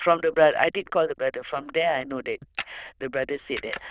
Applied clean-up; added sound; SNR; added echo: neural diffusion model UNIVERSE++.